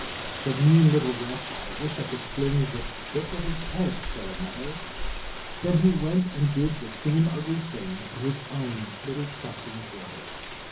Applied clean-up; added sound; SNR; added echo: none; Rain; 8 dB; reverberation time 0.5 s.